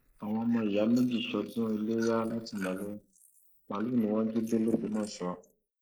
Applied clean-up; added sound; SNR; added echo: neural mask model Resemble Enhance denoiser.